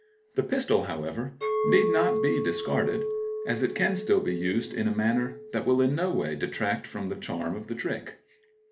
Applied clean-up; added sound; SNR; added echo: none; Chink, clink; 5 dB; reverberation time 0.3 s.